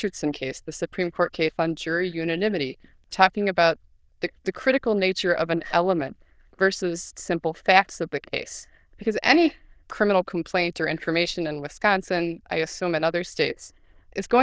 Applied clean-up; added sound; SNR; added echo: neural diffusion model UNIVERSE++.